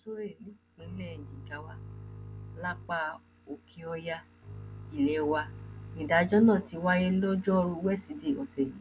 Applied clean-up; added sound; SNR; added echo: none; Bowed string instrument; 15 dB; none.